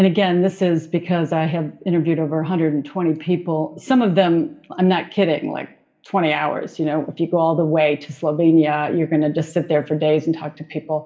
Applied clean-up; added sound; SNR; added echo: none; none; none; reverberation time 0.4 s.